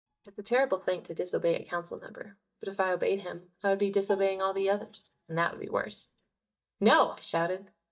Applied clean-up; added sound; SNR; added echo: neural mask model DeepFilterNet 3.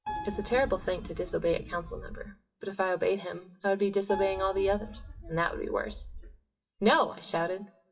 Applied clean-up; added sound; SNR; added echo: classical method WPE with log-MMSE.